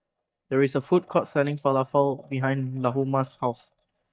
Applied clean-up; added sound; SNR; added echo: neural mask model DeepFilterNet 3.